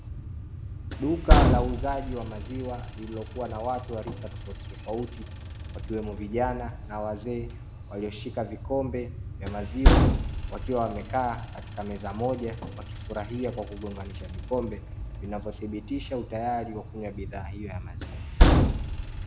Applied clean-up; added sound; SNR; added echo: none; Train; -5 dB; none.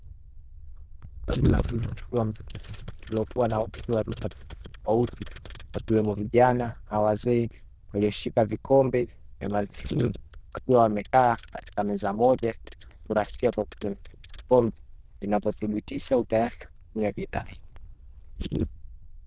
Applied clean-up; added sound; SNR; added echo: neural diffusion model UNIVERSE++.